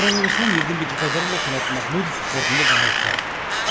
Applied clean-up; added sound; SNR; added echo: none; Wind; -5 dB; none.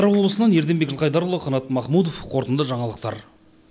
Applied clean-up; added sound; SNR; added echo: none; none; none; none.